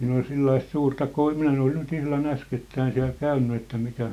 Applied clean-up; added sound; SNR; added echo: none; none; none; none.